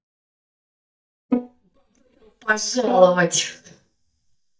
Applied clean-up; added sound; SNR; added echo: neural mask model DeepFilterNet 3.